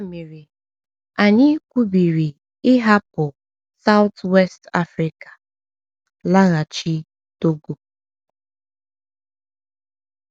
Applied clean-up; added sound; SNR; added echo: none; none; none; none.